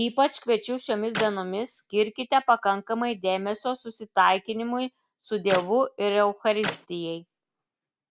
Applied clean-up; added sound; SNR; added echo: none; Clapping; 11 dB; none.